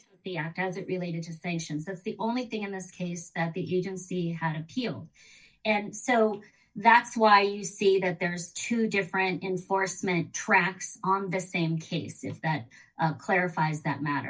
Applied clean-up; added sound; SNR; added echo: neural mask model DeepFilterNet 3.